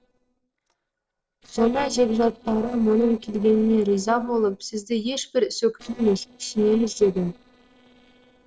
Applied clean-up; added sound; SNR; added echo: neural separator model SepFormer DNS4.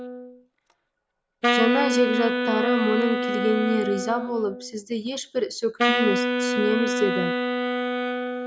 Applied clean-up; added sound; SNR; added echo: none; Wind instrument, woodwind instrument; -1 dB; none.